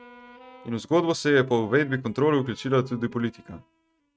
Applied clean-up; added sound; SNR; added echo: neural mask model RNNoise.